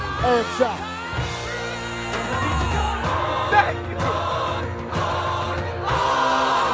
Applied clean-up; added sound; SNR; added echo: none; none; none; none.